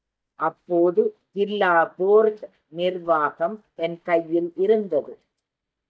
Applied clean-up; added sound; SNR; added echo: neural mask model DeepFilterNet 3.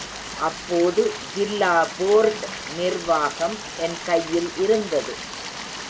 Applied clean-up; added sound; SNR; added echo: none; Stream; 11 dB; none.